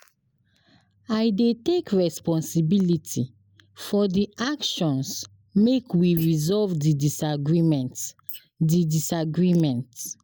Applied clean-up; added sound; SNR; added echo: neural mask model Resemble Enhance denoiser.